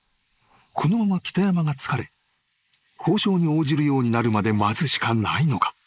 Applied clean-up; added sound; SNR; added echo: neural mask model Resemble Enhance denoiser.